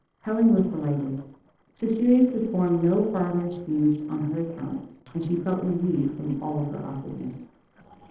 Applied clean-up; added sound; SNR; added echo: neural separator model SepFormer DNS4.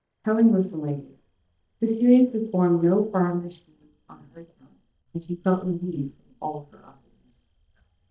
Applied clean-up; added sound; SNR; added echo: neural mask model DeepFilterNet 3.